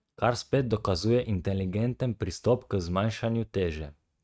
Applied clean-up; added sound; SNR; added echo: neural mask model RNNoise.